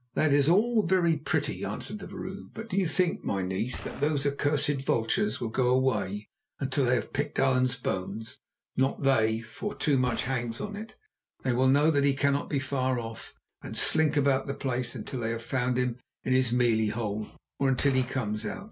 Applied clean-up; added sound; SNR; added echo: none; Gunshot, gunfire; 15 dB; none.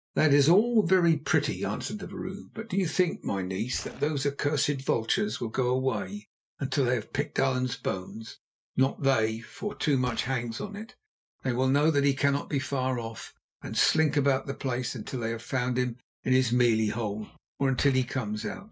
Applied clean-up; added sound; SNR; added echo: neural mask model DeepFilterNet 3.